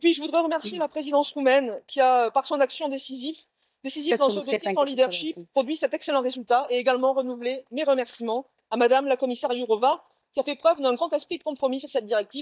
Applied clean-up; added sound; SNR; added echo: neural mask model DeepFilterNet 3.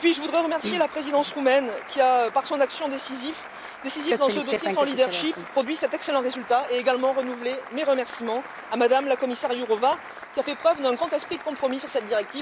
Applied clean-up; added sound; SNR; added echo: none; Applause; 15 dB; none.